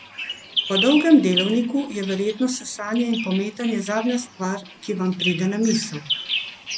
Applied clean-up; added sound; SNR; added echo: none; Bird vocalization, bird call, bird song; 8 dB; none.